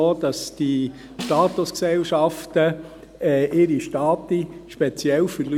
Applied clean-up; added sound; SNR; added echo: none; Snare drum; 16 dB; none.